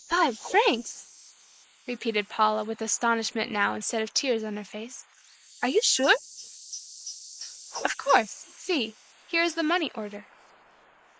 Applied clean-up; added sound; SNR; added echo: neural mask model Resemble Enhance denoiser.